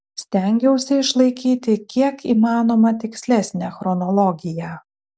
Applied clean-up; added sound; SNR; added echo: none; none; none; none.